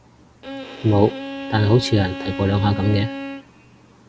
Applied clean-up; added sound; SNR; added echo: none; Bowed string instrument; 10 dB; none.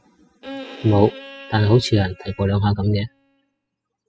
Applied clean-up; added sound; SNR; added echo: classical method spectral subtraction.